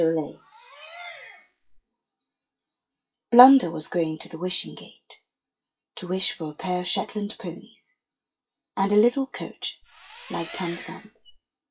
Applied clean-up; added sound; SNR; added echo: classical method WPE with log-MMSE.